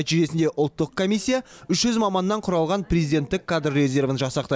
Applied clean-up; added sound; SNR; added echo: none; none; none; none.